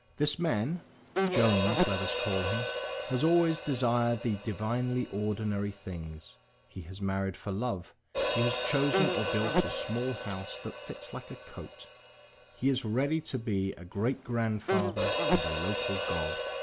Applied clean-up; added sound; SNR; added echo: none; Insect + Hi-hat; 3 dB; none.